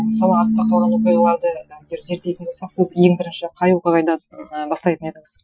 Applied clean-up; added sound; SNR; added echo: classical method Wiener filter.